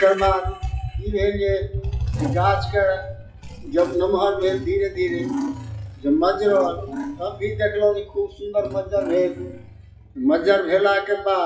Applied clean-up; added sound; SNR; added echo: classical method WPE with log-MMSE.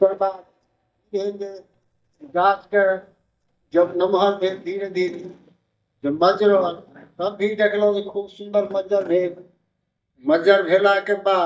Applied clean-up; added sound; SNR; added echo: neural mask model DeepFilterNet 3.